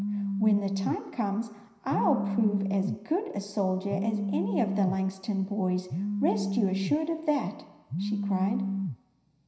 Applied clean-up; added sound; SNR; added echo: none; Telephone; 2 dB; reverberation time 0.9 s.